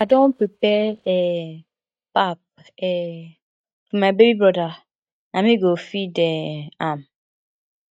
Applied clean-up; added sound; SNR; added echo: neural mask model DeepFilterNet 3.